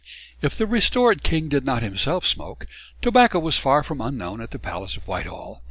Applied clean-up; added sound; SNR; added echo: none; none; none; none.